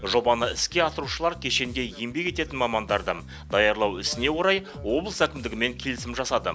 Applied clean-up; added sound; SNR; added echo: none; Bass guitar; 15 dB; none.